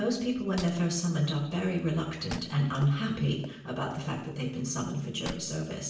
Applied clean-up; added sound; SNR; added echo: none; Wood; 17 dB; reverberation time 0.7 s.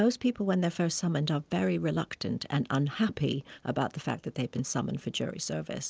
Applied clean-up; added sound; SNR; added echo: none; none; none; none.